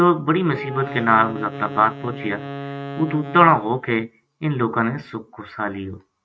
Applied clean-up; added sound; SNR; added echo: neural mask model RNNoise.